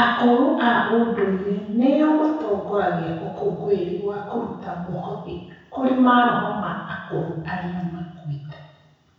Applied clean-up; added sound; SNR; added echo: none; none; none; reverberation time 1.0 s.